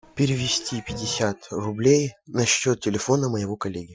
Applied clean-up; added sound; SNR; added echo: classical method Wiener filter.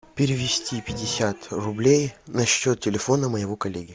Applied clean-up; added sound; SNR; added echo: none; Printer; 11 dB; none.